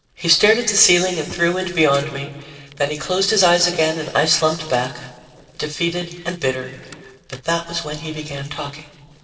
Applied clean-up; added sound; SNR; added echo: neural separator model SepFormer DNS4.